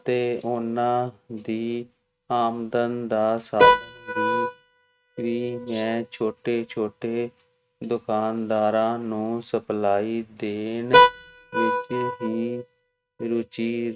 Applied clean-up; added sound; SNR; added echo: neural mask model RNNoise.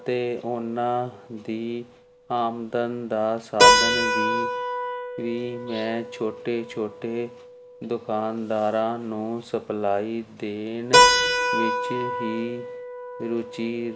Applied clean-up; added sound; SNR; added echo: none; Keyboard (musical); -3 dB; none.